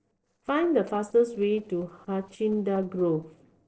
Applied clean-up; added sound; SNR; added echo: neural separator model SepFormer DNS4.